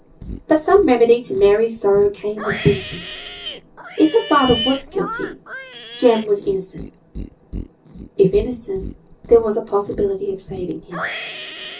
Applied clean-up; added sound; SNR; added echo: none; Livestock, farm animals, working animals; 13 dB; reverberation time 0.3 s.